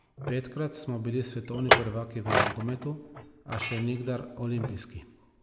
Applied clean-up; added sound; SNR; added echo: none; Chink, clink; -1 dB; none.